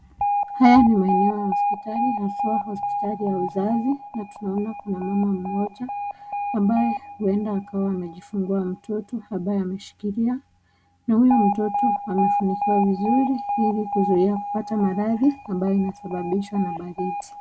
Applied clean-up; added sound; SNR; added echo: none; Alarm; 5 dB; none.